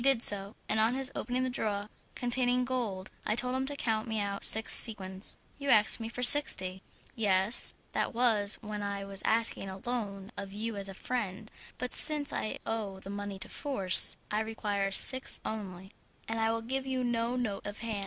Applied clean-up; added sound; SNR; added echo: none; none; none; none.